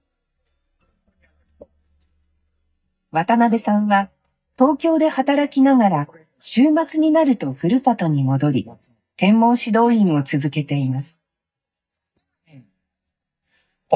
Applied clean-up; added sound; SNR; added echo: neural mask model DeepFilterNet 3.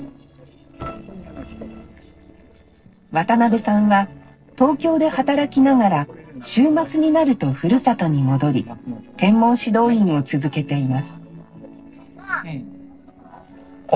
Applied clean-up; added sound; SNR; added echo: neural separator model SepFormer DNS4.